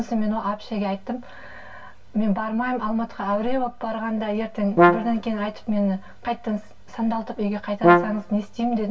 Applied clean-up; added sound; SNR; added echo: none; Brass instrument; -5 dB; reverberation time 0.1 s.